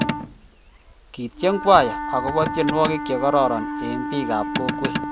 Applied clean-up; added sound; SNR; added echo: none; Wind instrument, woodwind instrument + Motor vehicle (road); 4 dB; none.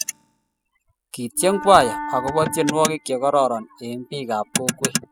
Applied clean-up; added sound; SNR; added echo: classical method spectral subtraction.